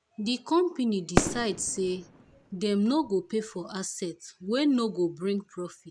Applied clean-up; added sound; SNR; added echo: none; Fireworks; 5 dB; none.